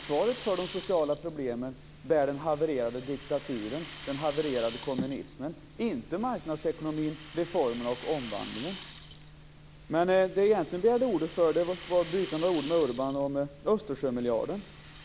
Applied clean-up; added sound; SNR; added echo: none; Rattle (instrument); 14 dB; none.